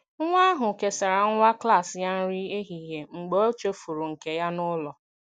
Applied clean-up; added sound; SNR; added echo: none; none; none; none.